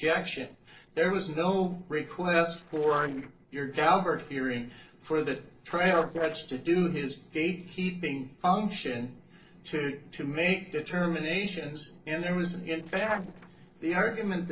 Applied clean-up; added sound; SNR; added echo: neural separator model SepFormer DNS4.